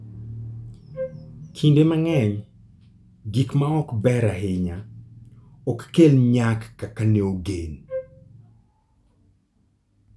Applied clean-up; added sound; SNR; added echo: none; Wind instrument, woodwind instrument; 12 dB; none.